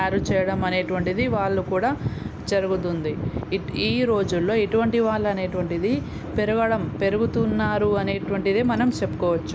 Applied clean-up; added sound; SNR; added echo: none; none; none; none.